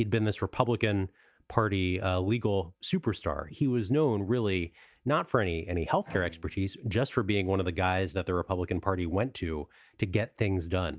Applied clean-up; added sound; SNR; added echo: none; Bowed string instrument; 20 dB; none.